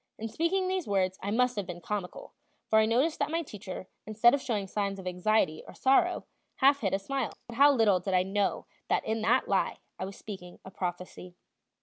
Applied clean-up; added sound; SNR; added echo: none; none; none; none.